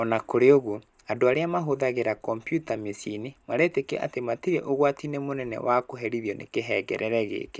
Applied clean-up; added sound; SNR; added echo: none; Cricket; 16 dB; none.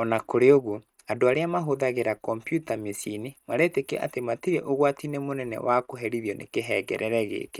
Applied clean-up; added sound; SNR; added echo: neural mask model RNNoise.